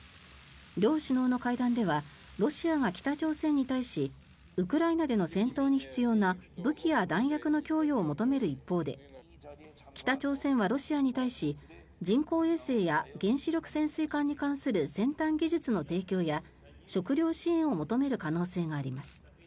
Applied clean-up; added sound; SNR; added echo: none; none; none; none.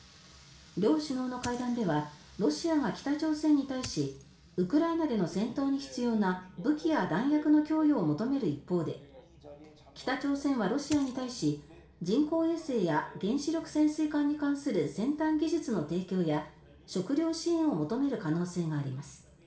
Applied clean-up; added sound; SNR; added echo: none; Coin (dropping); 16 dB; reverberation time 0.4 s.